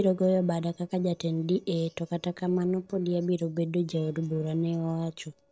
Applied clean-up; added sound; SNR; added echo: neural separator model SepFormer DNS4.